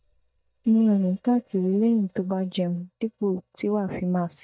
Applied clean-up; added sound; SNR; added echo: neural mask model DeepFilterNet 3.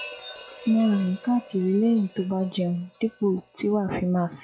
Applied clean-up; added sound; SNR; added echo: classical method log-MMSE.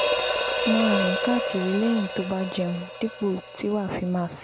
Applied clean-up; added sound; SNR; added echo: none; Hi-hat; 2 dB; none.